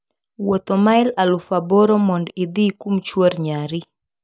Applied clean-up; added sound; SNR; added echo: none; none; none; none.